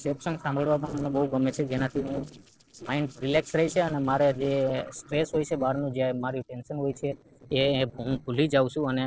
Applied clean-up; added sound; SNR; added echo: neural separator model SepFormer DNS4.